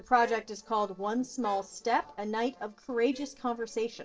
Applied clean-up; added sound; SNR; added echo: neural separator model SepFormer DNS4.